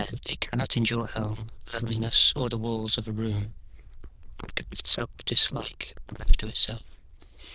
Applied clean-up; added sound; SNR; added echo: neural diffusion model UNIVERSE++.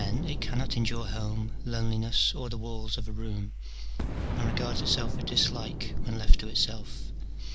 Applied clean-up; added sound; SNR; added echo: none; Boom; 11 dB; none.